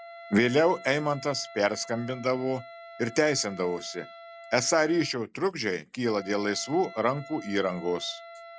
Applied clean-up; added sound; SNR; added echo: none; Wind instrument, woodwind instrument; 17 dB; none.